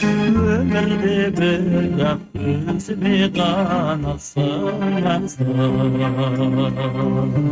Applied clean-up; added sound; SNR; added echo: neural mask model RNNoise.